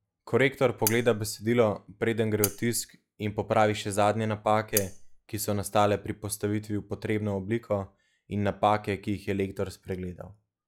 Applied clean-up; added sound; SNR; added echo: classical method log-MMSE.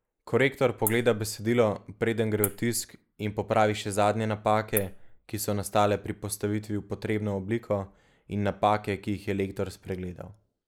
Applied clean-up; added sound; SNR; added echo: neural mask model Resemble Enhance denoiser.